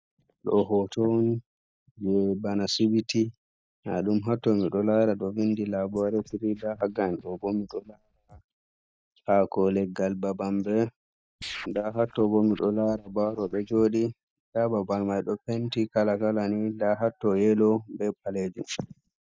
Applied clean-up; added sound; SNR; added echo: neural mask model DeepFilterNet 3.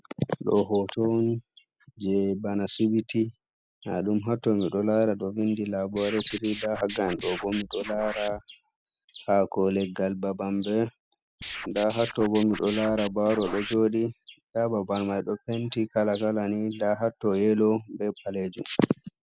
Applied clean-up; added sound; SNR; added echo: neural mask model Resemble Enhance denoiser.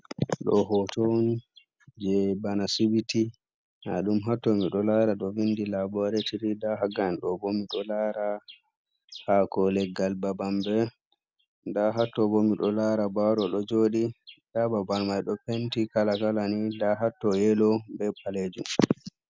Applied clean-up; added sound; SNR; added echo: none; none; none; none.